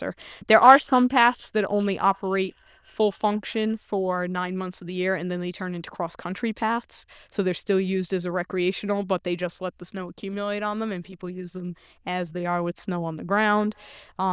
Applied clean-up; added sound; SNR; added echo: neural diffusion model UNIVERSE++.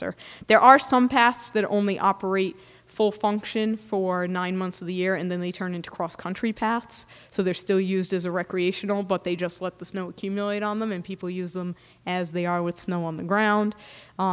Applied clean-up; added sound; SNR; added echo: none; none; none; none.